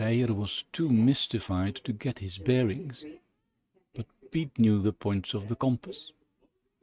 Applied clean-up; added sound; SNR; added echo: neural mask model RNNoise.